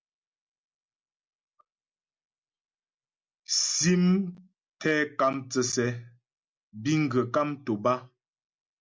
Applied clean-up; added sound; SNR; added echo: none; none; none; none.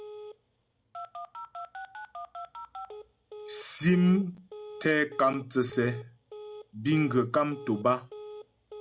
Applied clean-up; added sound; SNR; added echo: none; Telephone; 14 dB; none.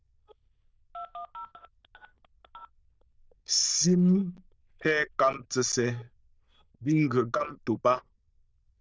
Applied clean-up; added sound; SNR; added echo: neural diffusion model UNIVERSE++.